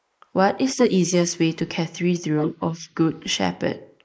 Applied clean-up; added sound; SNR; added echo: neural mask model Resemble Enhance denoiser.